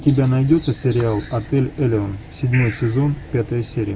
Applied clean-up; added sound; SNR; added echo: none; Bird; 19 dB; none.